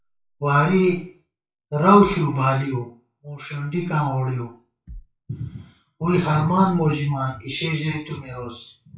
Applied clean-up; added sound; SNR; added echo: classical method WPE with log-MMSE.